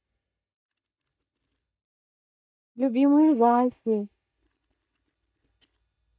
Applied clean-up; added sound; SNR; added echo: neural mask model DeepFilterNet 3.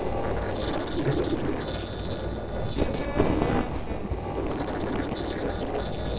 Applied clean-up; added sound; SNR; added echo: neural separator model SepFormer DNS4.